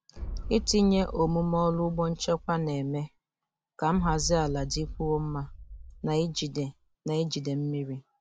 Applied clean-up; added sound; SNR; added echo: none; Boom; 10 dB; none.